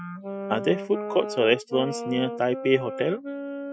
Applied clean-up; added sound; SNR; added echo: classical method Wiener filter.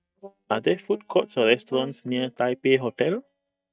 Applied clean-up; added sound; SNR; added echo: neural mask model DeepFilterNet 3.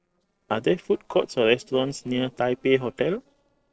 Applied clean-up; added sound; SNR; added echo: neural separator model SepFormer DNS4.